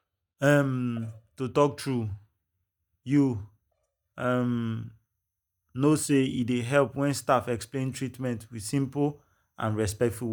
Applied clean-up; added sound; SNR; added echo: neural mask model DeepFilterNet 3.